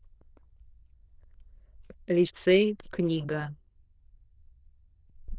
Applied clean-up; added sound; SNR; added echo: neural diffusion model UNIVERSE++.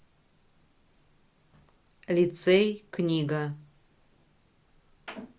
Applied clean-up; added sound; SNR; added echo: none; none; none; none.